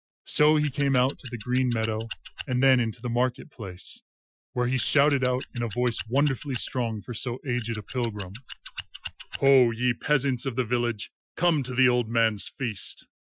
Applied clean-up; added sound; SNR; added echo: classical method Wiener filter.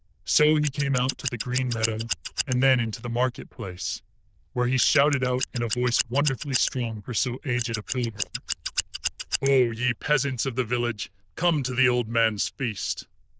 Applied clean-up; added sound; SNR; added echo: neural diffusion model UNIVERSE++.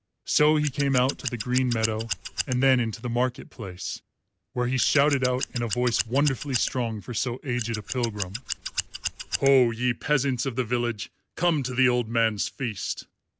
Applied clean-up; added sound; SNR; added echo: none; Scissors; 7 dB; none.